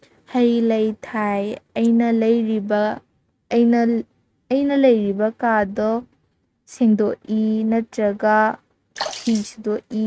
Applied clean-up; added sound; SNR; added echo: neural mask model RNNoise.